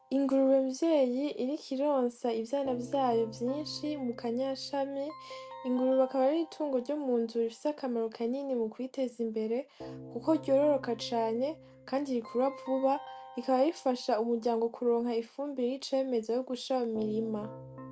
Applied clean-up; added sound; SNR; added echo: none; Keyboard (musical); 18 dB; none.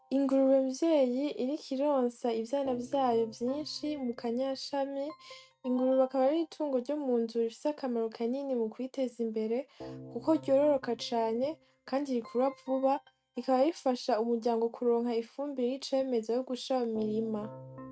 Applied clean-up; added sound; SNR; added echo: neural mask model RNNoise.